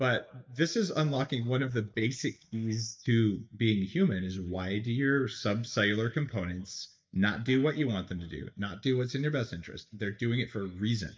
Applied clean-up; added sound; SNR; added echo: neural mask model DeepFilterNet 3.